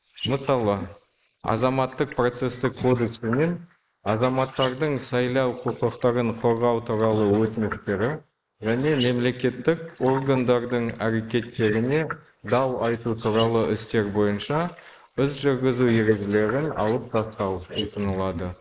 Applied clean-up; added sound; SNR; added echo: neural mask model Resemble Enhance denoiser.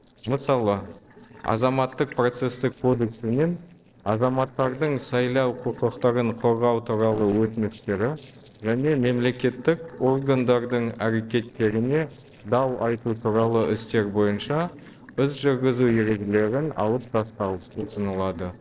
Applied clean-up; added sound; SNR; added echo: neural separator model SepFormer DNS4.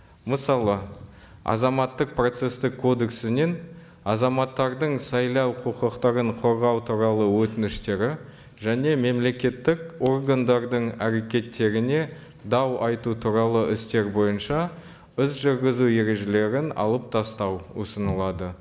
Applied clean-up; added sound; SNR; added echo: none; none; none; none.